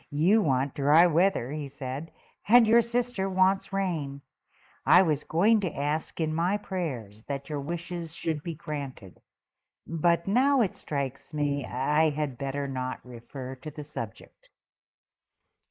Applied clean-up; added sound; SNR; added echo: neural mask model Resemble Enhance denoiser.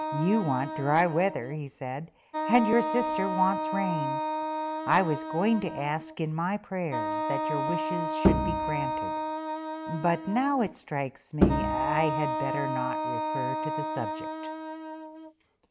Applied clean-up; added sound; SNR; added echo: none; Wind instrument, woodwind instrument + Bowed string instrument; 1 dB; none.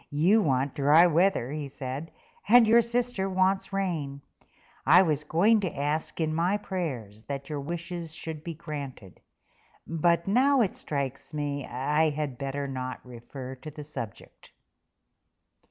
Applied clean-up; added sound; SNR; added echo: none; none; none; none.